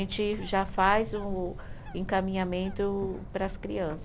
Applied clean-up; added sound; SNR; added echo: none; Bird; 9 dB; none.